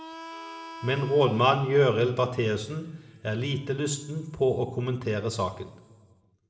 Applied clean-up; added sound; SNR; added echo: none; Harmonica; 20 dB; reverberation time 0.8 s.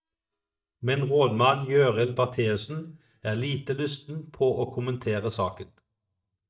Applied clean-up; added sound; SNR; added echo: neural mask model DeepFilterNet 3.